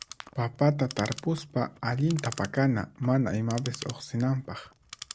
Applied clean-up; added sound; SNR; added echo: none; Clock; 17 dB; none.